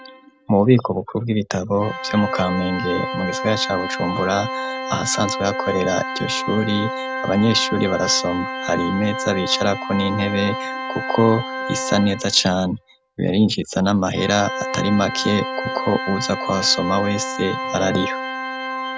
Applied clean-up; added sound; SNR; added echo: none; Organ; 6 dB; none.